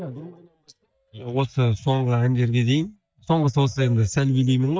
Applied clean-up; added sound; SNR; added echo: neural mask model DeepFilterNet 3.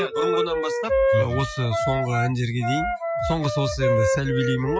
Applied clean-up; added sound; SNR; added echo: classical method Wiener filter.